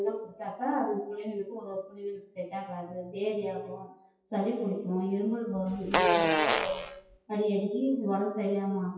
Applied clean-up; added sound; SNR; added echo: classical method WPE with log-MMSE.